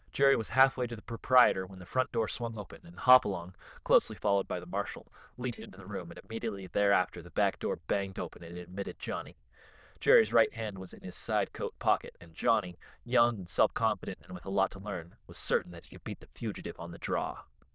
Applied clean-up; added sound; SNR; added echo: neural diffusion model UNIVERSE++.